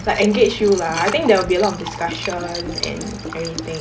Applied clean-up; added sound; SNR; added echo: none; Liquid; 10 dB; none.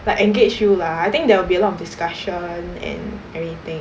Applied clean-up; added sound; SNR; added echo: none; none; none; none.